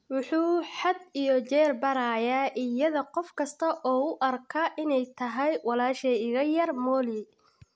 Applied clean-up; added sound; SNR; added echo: none; none; none; none.